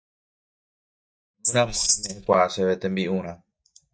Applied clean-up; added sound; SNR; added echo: neural mask model DeepFilterNet 3.